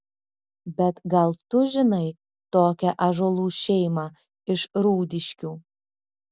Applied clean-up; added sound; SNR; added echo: none; none; none; none.